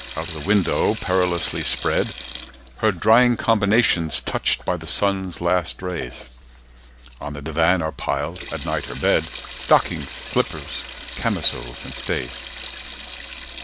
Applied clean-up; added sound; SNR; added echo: none; Sink (filling or washing); 9 dB; none.